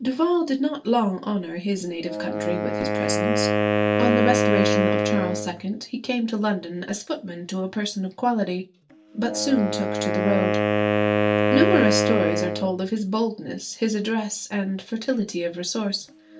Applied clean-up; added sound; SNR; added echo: none; Wind instrument, woodwind instrument; 0 dB; reverberation time 0.2 s.